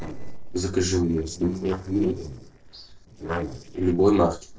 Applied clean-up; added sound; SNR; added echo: neural separator model SepFormer DNS4.